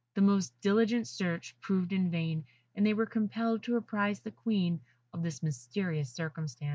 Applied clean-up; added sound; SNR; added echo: none; none; none; none.